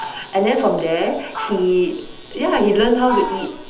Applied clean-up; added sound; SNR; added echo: none; Fowl; 12 dB; reverberation time 1.2 s.